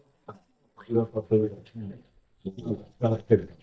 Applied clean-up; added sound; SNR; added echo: neural mask model DeepFilterNet 3.